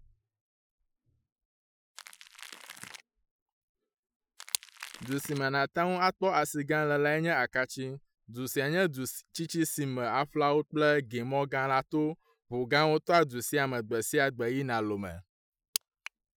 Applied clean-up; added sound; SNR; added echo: classical method Wiener filter.